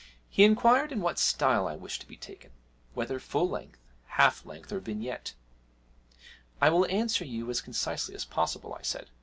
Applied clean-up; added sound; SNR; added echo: none; none; none; none.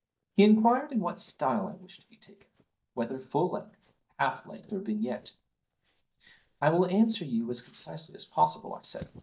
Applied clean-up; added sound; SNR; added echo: neural mask model DeepFilterNet 3.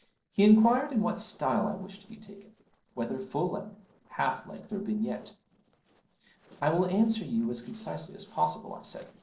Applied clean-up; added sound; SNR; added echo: neural separator model SepFormer DNS4.